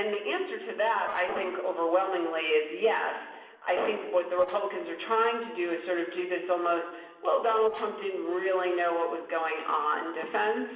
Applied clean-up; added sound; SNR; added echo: neural separator model SepFormer DNS4.